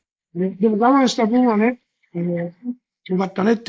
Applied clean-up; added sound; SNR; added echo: neural mask model Resemble Enhance denoiser.